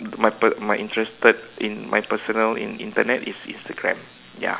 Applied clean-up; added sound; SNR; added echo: none; none; none; none.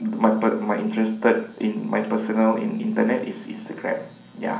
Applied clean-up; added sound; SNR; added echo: none; none; none; reverberation time 0.6 s.